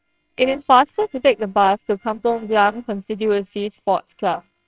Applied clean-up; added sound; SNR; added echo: neural separator model SepFormer WHAMR!.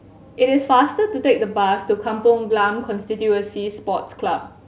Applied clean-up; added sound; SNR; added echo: none; none; none; none.